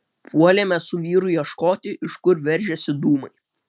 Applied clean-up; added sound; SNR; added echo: none; none; none; none.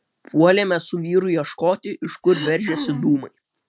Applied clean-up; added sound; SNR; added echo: none; Cough; 10 dB; none.